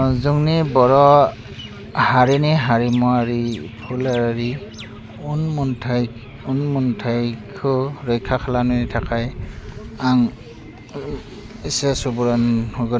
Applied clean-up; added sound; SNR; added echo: none; none; none; none.